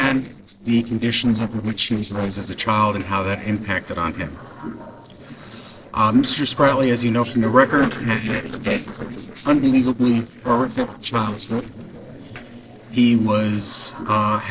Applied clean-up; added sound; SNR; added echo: neural separator model SepFormer DNS4.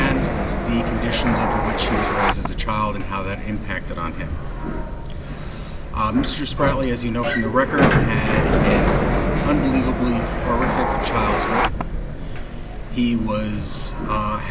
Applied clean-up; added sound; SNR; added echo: none; Sliding door; -2 dB; reverberation time 1.0 s.